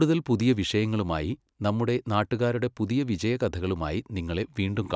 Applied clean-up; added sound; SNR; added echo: none; none; none; none.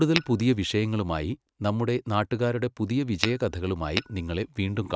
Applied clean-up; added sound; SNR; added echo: neural mask model RNNoise.